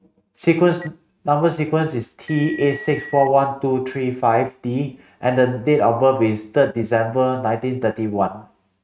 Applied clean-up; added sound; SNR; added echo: neural mask model RNNoise.